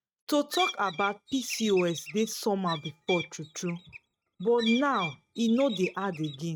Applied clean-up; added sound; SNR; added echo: neural mask model RNNoise.